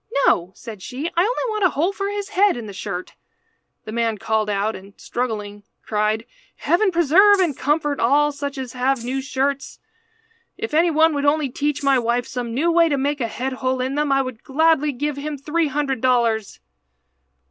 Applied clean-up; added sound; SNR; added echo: none; Rattle (instrument); 19 dB; none.